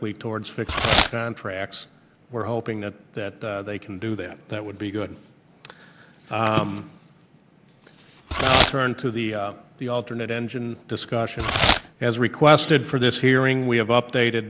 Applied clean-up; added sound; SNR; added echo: none; Packing tape, duct tape / Tearing; 3 dB; none.